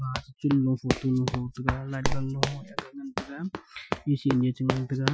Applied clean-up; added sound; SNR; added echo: classical method Wiener filter.